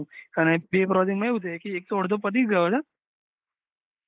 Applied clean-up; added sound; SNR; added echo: neural mask model Resemble Enhance denoiser.